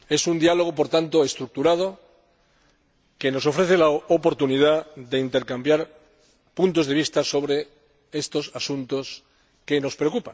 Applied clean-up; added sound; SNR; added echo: none; none; none; none.